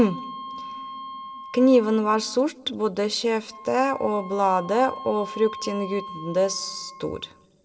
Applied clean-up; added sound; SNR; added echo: none; Wind instrument, woodwind instrument; 14 dB; reverberation time 0.4 s.